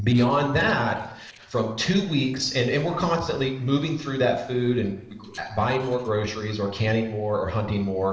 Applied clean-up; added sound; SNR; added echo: neural separator model SepFormer DNS4.